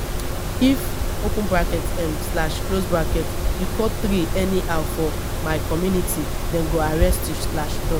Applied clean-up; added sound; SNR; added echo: none; Mechanisms; -2 dB; none.